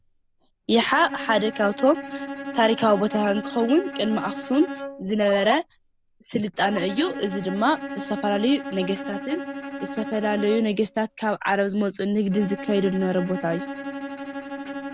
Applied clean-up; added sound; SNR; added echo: none; Bowed string instrument; 11 dB; none.